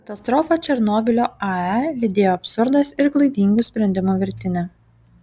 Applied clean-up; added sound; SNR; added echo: none; none; none; none.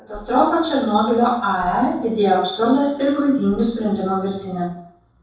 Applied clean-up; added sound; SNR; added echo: neural separator model SepFormer DNS4.